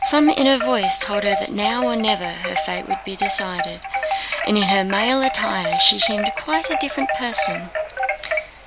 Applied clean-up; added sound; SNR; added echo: none; Wind chime; 2 dB; none.